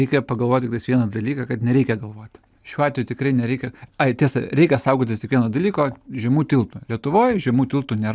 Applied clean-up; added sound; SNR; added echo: none; none; none; none.